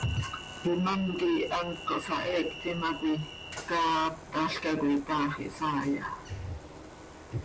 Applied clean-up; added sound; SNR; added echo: none; Train; 13 dB; none.